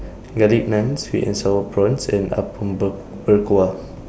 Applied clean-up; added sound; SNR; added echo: none; none; none; none.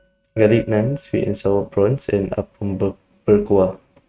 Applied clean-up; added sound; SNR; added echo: neural mask model RNNoise.